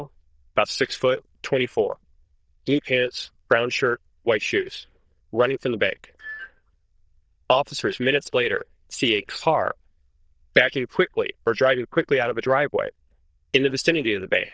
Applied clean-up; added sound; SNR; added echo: neural diffusion model UNIVERSE++.